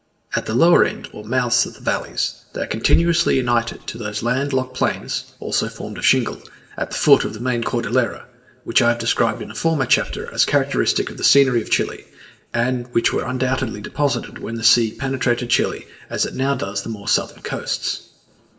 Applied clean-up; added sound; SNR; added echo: none; none; none; reverberation time 0.7 s.